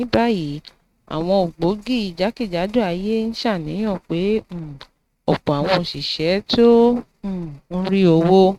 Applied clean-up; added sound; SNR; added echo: neural mask model RNNoise.